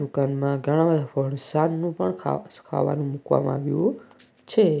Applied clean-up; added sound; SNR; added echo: none; none; none; none.